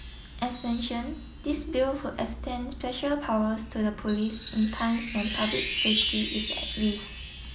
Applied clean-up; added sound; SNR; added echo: none; Wind chime; 6 dB; none.